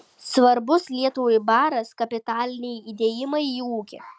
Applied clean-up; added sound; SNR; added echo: none; none; none; none.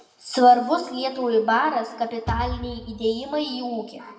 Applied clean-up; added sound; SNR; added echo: none; Bass drum / Thump, thud; 10 dB; reverberation time 1.1 s.